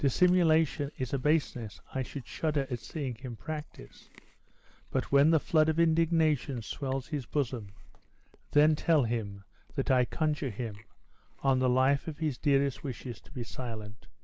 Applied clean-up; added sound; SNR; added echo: none; Chewing, mastication; 10 dB; none.